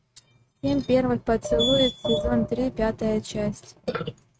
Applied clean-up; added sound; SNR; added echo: neural mask model RNNoise.